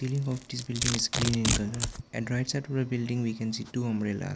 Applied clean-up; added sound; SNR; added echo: none; Domestic sounds, home sounds; 5 dB; none.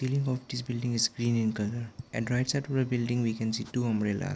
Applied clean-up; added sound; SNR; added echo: none; none; none; none.